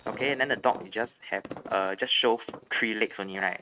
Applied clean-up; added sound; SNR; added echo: neural mask model RNNoise.